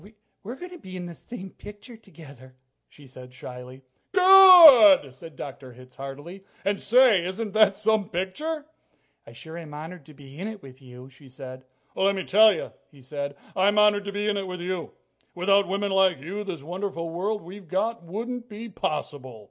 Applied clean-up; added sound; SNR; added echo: none; none; none; none.